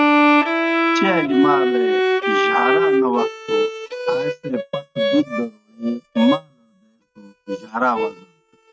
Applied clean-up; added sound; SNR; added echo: neural mask model RNNoise.